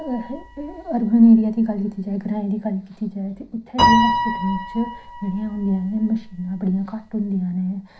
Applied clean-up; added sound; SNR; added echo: none; Piano; 5 dB; reverberation time 0.5 s.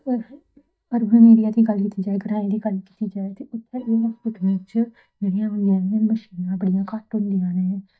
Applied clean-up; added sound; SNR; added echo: neural mask model DeepFilterNet 3.